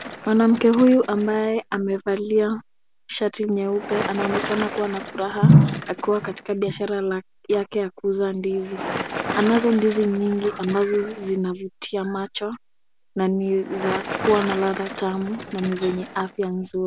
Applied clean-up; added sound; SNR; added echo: none; Bicycle; 12 dB; none.